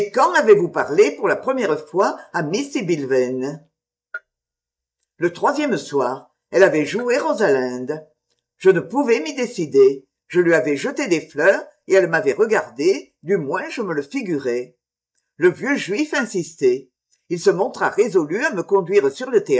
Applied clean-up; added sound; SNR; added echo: neural mask model DeepFilterNet 3.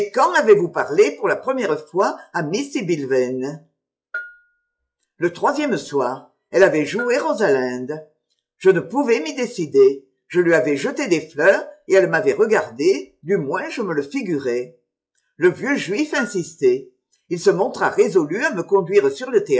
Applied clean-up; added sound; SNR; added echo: classical method log-MMSE.